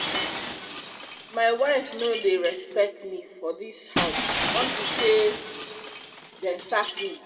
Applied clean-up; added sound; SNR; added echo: none; Shatter; 2 dB; reverberation time 1.4 s.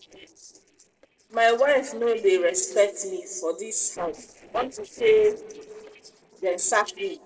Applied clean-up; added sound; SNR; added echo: neural separator model SepFormer DNS4.